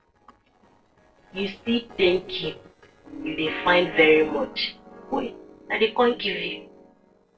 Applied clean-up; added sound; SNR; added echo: neural separator model SepFormer DNS4.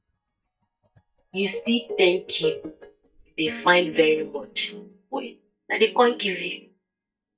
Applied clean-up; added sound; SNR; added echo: neural mask model DeepFilterNet 3.